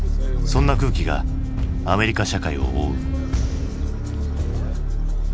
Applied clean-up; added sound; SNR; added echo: none; none; none; none.